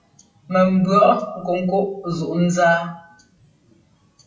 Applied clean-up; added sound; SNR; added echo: classical method WPE with log-MMSE.